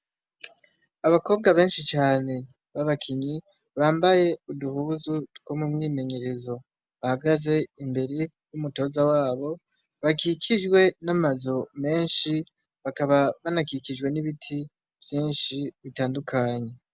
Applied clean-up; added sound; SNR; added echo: none; none; none; none.